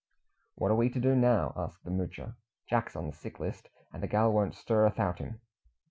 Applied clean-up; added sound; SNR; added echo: none; none; none; none.